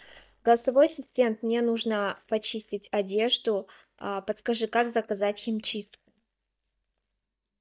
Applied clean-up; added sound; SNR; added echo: neural mask model DeepFilterNet 3.